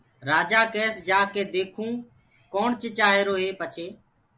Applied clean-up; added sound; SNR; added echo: none; none; none; none.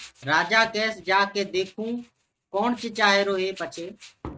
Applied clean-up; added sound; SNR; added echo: neural mask model RNNoise.